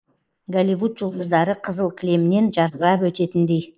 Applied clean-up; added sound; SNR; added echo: neural mask model Resemble Enhance denoiser.